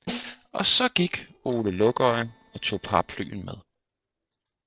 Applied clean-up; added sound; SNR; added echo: neural separator model SepFormer DNS4.